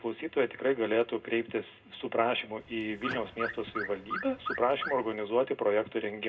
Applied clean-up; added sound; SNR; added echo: none; Alarm / Car; 8 dB; reverberation time 0.2 s.